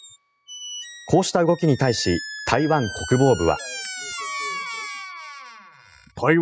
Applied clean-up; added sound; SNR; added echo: classical method spectral subtraction.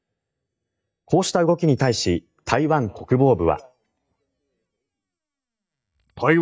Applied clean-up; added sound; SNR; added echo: neural mask model DeepFilterNet 3.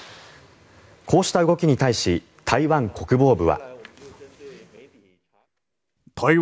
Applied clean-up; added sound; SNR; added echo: none; none; none; none.